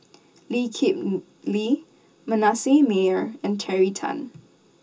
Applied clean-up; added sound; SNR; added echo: none; none; none; reverberation time 0.2 s.